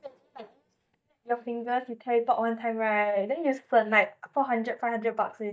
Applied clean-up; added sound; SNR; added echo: neural mask model DeepFilterNet 3.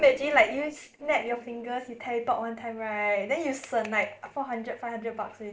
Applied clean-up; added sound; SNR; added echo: neural separator model SepFormer DNS4.